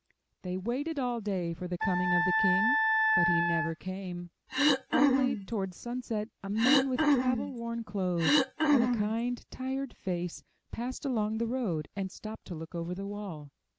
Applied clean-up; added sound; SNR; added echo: none; Cough + Wind instrument, woodwind instrument; -4 dB; none.